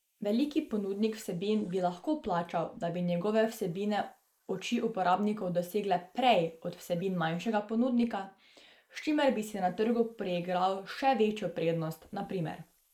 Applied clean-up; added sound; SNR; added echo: neural mask model Resemble Enhance denoiser.